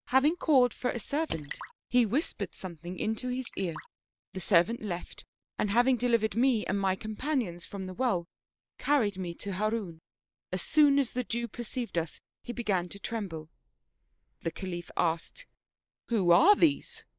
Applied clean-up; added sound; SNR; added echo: neural mask model Resemble Enhance denoiser.